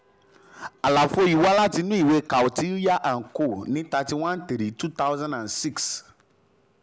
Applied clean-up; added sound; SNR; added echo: none; none; none; none.